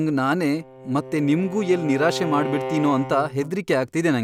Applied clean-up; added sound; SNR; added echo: none; Bowed string instrument; 11 dB; none.